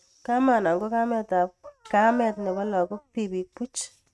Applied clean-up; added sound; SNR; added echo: neural mask model RNNoise.